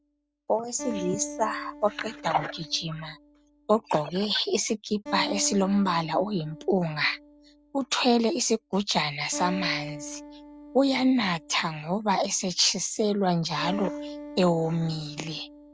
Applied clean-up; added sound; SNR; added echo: none; Acoustic guitar; 14 dB; none.